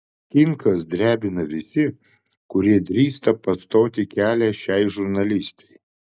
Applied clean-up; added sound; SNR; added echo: none; none; none; none.